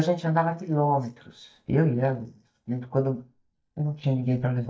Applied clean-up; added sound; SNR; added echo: neural mask model DeepFilterNet 3.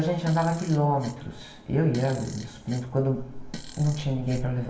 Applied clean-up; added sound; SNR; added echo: none; Fart; 18 dB; reverberation time 0.8 s.